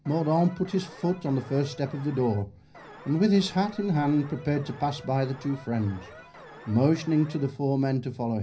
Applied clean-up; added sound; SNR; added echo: none; Alarm; 20 dB; reverberation time 0.5 s.